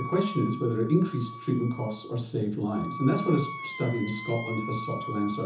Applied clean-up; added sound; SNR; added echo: none; Wind instrument, woodwind instrument; 11 dB; reverberation time 0.6 s.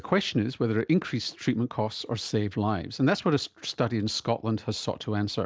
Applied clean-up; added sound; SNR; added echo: none; none; none; none.